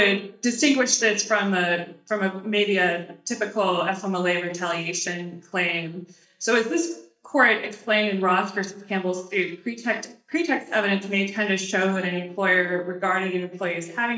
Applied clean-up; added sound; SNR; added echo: neural mask model DeepFilterNet 3.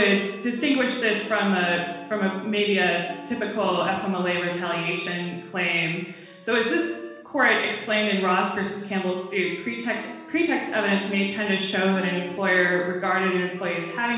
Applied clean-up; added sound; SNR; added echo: none; Wind instrument, woodwind instrument; 19 dB; reverberation time 1.1 s.